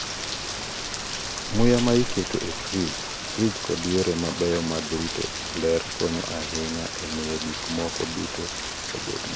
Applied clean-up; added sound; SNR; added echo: none; Rain; 3 dB; none.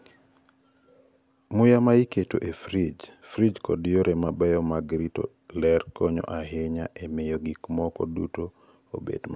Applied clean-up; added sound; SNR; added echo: none; none; none; none.